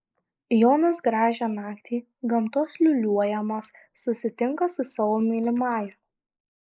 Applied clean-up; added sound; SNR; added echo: neural mask model Resemble Enhance denoiser.